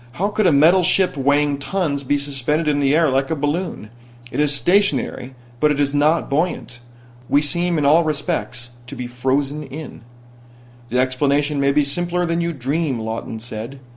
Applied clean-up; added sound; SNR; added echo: none; none; none; none.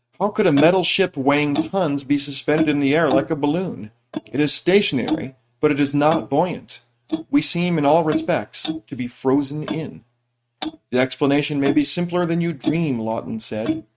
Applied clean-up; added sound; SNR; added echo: neural mask model RNNoise.